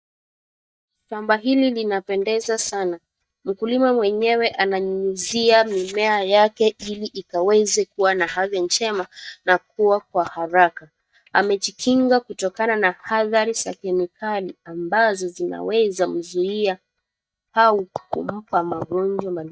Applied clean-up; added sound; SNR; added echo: neural mask model DeepFilterNet 3.